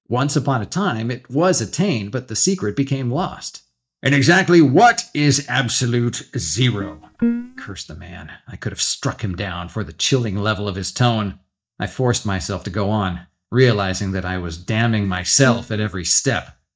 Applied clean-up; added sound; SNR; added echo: neural mask model DeepFilterNet 3.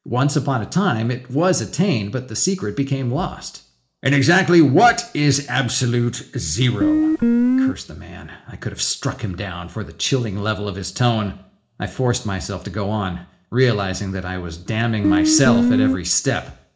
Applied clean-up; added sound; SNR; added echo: none; Guitar; -4 dB; reverberation time 0.4 s.